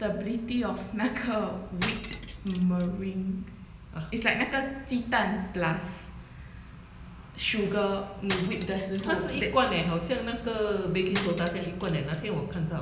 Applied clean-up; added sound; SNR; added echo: none; Cutlery, silverware; 7 dB; reverberation time 0.9 s.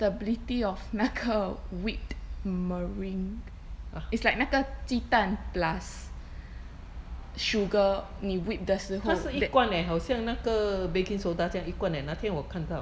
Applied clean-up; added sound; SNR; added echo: none; none; none; none.